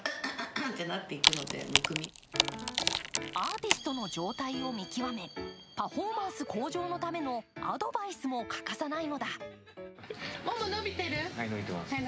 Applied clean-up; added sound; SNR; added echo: none; Wood; -3 dB; none.